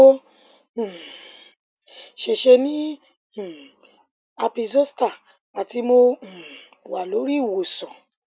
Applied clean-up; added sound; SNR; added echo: none; none; none; none.